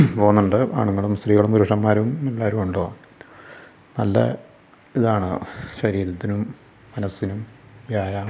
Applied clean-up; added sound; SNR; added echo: none; none; none; none.